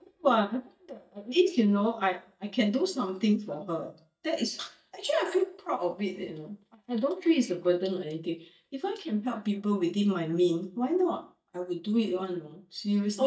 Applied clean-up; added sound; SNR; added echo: neural mask model DeepFilterNet 3.